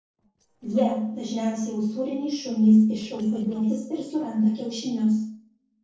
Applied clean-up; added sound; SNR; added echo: neural separator model SepFormer DNS4.